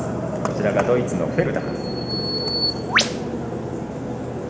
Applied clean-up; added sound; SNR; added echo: none; Bird vocalization, bird call, bird song; 5 dB; reverberation time 1.0 s.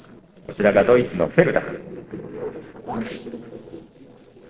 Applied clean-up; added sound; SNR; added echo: neural separator model SepFormer DNS4.